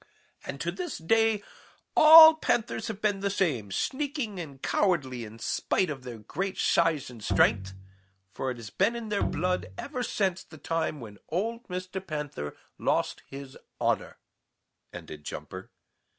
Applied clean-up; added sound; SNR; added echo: none; Bowed string instrument; 7 dB; none.